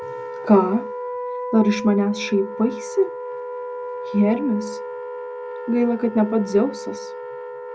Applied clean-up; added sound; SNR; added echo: none; Wind instrument, woodwind instrument; 9 dB; none.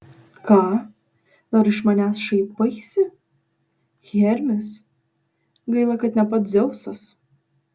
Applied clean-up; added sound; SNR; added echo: none; none; none; none.